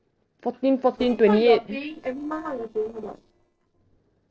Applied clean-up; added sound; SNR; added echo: neural separator model SepFormer DNS4.